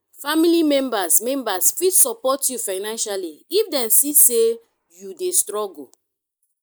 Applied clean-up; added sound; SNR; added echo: neural mask model Resemble Enhance denoiser.